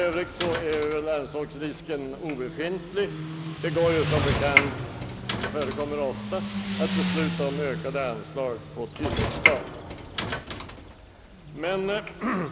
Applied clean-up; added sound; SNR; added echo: none; Motorcycle + Sliding door / Train; 1 dB; none.